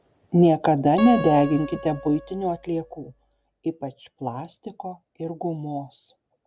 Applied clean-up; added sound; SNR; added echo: none; Acoustic guitar; 11 dB; none.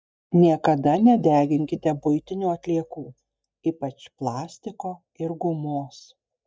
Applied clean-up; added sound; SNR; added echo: neural mask model DeepFilterNet 3.